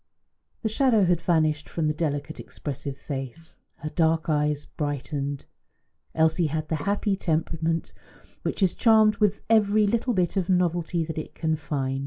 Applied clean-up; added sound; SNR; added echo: neural mask model Resemble Enhance denoiser.